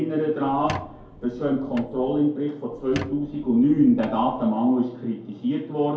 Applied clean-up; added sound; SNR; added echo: none; Squeak; 16 dB; reverberation time 2.3 s.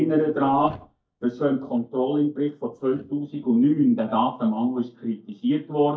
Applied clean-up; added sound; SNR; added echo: neural mask model DeepFilterNet 3.